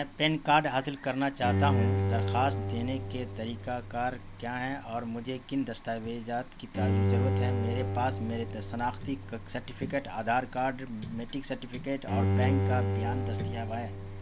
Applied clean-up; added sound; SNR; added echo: none; Bowed string instrument; 0 dB; none.